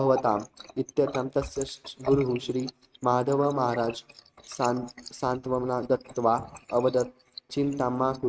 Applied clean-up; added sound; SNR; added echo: neural mask model RNNoise.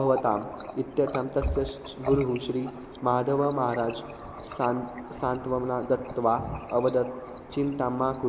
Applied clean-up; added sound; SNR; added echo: none; Water tap, faucet; 12 dB; none.